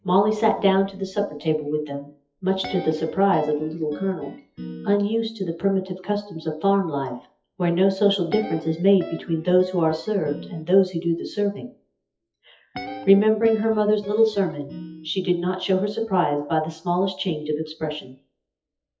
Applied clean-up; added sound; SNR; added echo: classical method WPE with log-MMSE.